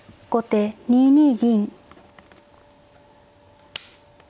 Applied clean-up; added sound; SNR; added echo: none; none; none; none.